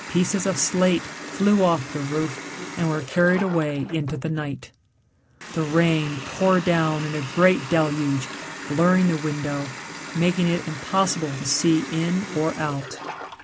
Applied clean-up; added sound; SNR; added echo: none; Water tap, faucet; 12 dB; none.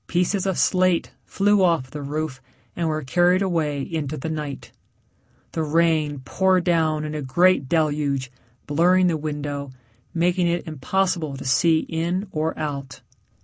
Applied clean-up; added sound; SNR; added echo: none; none; none; none.